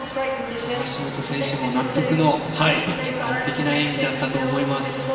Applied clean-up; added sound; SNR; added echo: none; Snare drum; 13 dB; reverberation time 2.7 s.